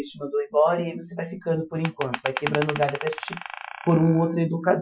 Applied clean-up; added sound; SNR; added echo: classical method Wiener filter.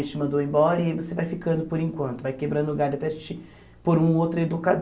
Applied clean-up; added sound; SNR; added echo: none; none; none; none.